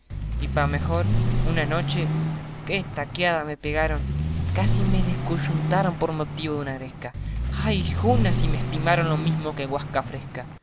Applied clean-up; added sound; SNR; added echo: none; Vehicle; -2 dB; none.